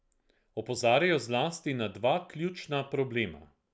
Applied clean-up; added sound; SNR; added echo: none; none; none; none.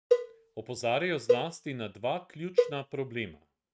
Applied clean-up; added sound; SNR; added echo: neural mask model RNNoise.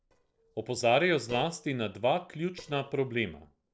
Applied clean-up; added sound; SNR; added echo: neural separator model SepFormer DNS4.